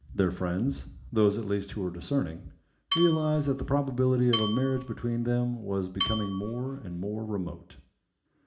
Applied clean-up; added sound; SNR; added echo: none; Dishes, pots, and pans / Glass / Bell; 4 dB; reverberation time 0.4 s.